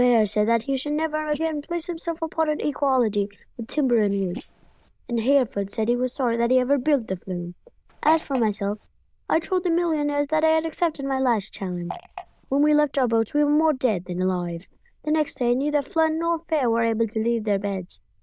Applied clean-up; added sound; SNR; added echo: neural diffusion model UNIVERSE++.